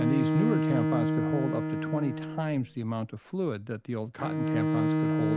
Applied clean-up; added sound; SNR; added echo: none; Bowed string instrument; -3 dB; none.